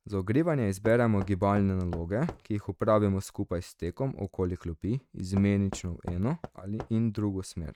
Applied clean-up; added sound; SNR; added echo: neural mask model RNNoise.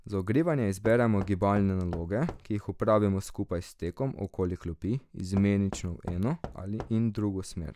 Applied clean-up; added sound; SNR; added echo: none; Knock / Wood; 15 dB; none.